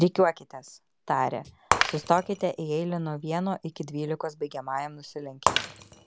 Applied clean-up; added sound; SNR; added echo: none; Shatter; 5 dB; none.